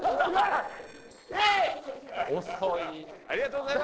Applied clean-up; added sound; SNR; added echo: neural separator model SepFormer DNS4.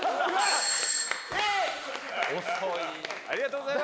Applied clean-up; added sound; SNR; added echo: none; Doorbell; 3 dB; none.